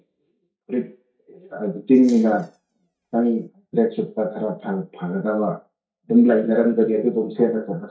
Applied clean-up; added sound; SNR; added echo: neural mask model DeepFilterNet 3.